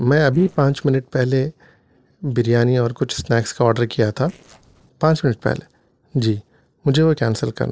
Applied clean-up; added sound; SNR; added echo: neural separator model SepFormer DNS4.